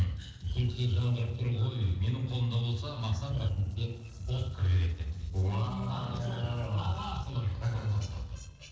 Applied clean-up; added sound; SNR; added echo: neural separator model SepFormer DNS4.